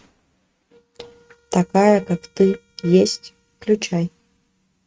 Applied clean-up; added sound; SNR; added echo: neural mask model RNNoise.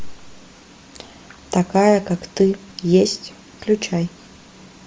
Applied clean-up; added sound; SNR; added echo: none; none; none; none.